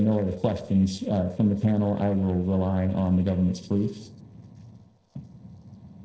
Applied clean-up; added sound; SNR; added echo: neural separator model SepFormer DNS4.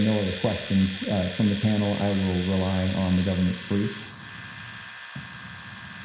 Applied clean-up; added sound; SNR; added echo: none; Domestic sounds, home sounds; 11 dB; reverberation time 0.9 s.